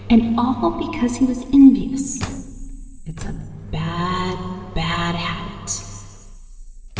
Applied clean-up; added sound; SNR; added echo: none; Engine; 15 dB; reverberation time 2.9 s.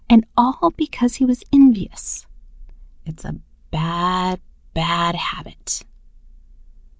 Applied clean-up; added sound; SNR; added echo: none; none; none; none.